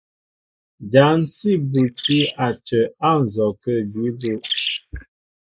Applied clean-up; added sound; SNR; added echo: neural mask model Resemble Enhance denoiser.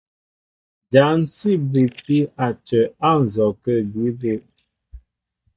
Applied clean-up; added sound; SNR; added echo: neural mask model DeepFilterNet 3.